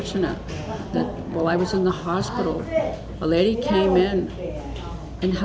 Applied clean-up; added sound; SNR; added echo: none; none; none; none.